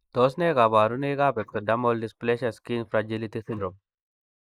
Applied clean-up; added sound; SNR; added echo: neural mask model Resemble Enhance denoiser.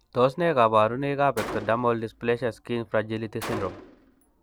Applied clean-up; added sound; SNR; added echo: none; Gunshot, gunfire; 16 dB; none.